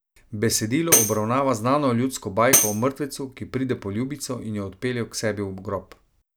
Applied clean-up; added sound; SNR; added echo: none; Tambourine; 1 dB; none.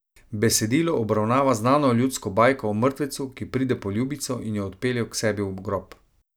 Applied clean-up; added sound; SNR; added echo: none; none; none; none.